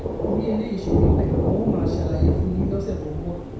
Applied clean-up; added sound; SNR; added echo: none; Thunder; -5 dB; reverberation time 0.7 s.